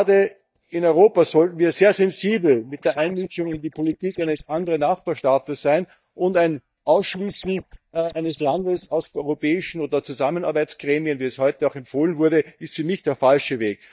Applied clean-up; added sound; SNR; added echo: neural mask model DeepFilterNet 3.